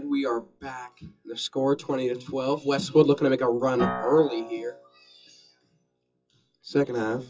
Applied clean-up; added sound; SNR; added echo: classical method WPE with log-MMSE.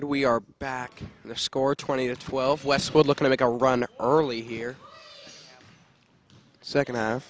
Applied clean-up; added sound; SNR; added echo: none; none; none; none.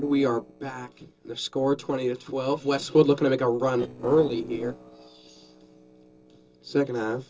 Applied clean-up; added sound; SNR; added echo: neural separator model SepFormer DNS4.